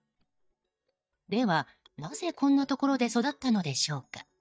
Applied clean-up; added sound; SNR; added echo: neural mask model DeepFilterNet 3.